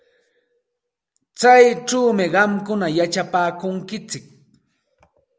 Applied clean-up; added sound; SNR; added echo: none; none; none; none.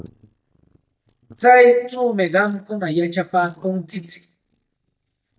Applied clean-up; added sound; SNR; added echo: neural mask model DeepFilterNet 3.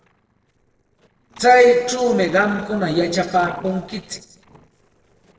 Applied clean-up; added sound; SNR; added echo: neural separator model SepFormer DNS4.